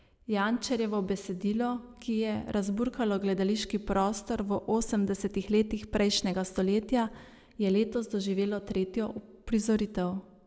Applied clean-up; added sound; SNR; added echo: none; none; none; none.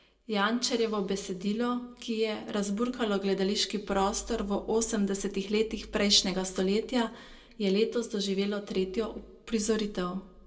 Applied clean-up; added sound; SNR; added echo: none; none; none; reverberation time 0.1 s.